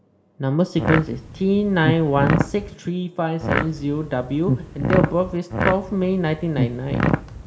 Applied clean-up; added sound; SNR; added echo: none; Fart; 2 dB; reverberation time 1.1 s.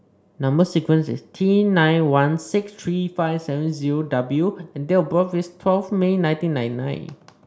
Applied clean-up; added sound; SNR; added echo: none; none; none; none.